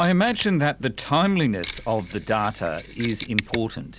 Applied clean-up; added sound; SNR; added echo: none; Mechanisms; 12 dB; none.